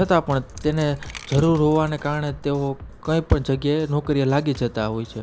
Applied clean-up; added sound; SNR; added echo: none; Drum kit + Coin (dropping); 18 dB; none.